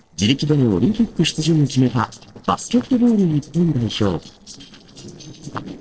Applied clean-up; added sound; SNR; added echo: neural separator model SepFormer DNS4.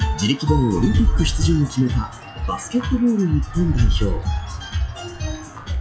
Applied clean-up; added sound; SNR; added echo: classical method WPE with log-MMSE.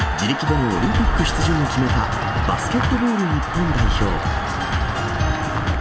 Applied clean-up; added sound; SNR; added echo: none; Bird vocalization, bird call, bird song; 4 dB; reverberation time 0.4 s.